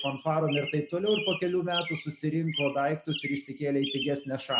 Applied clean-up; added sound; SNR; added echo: none; Chirp, tweet; 8 dB; none.